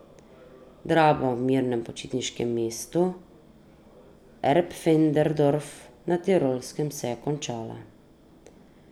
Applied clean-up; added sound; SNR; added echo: none; none; none; none.